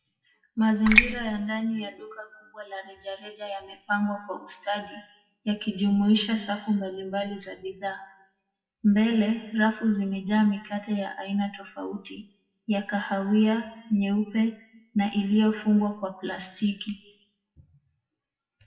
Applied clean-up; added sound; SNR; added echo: classical method WPE with log-MMSE.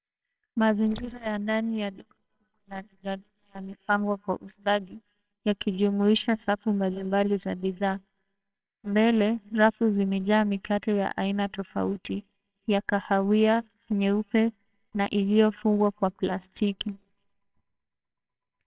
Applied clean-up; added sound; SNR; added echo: neural separator model SepFormer WHAMR!.